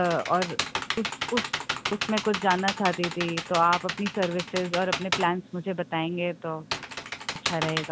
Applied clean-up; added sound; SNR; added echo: none; Computer keyboard; 5 dB; none.